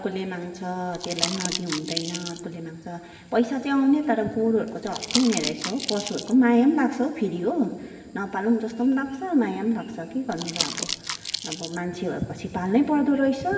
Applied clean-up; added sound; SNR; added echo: none; Crumpling, crinkling; 6 dB; reverberation time 1.7 s.